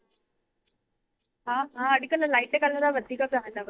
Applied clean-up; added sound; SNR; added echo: neural mask model DeepFilterNet 3.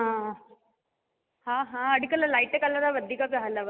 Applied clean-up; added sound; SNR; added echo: none; none; none; none.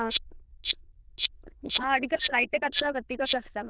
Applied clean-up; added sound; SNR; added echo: neural diffusion model UNIVERSE++.